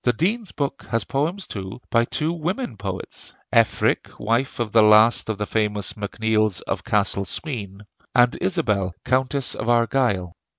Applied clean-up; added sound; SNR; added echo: none; none; none; none.